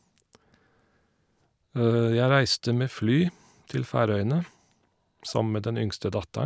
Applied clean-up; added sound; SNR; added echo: none; none; none; none.